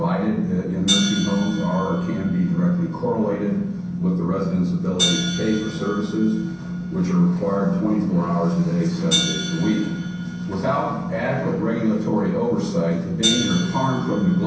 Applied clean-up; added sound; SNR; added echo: none; Hi-hat; 10 dB; reverberation time 0.6 s.